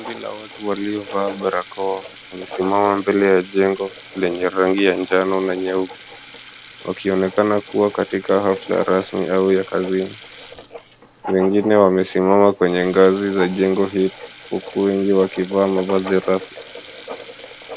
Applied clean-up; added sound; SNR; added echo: none; Sink (filling or washing) / Water tap, faucet + Writing; 15 dB; none.